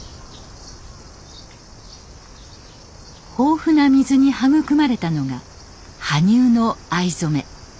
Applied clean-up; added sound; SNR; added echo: none; none; none; none.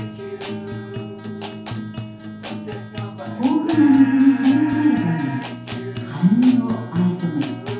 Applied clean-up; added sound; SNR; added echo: none; Guitar; 9 dB; reverberation time 0.8 s.